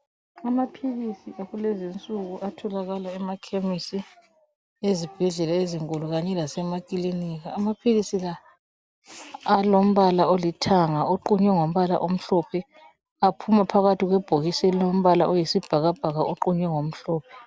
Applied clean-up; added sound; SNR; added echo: none; none; none; none.